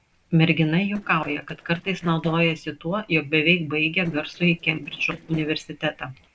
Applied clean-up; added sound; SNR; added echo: neural separator model SepFormer DNS4.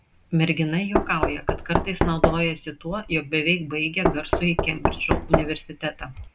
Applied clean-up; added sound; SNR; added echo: none; Knock; 0 dB; none.